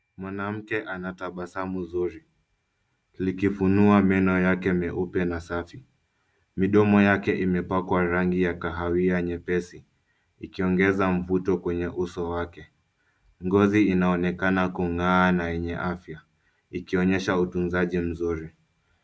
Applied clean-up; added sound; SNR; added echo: none; none; none; none.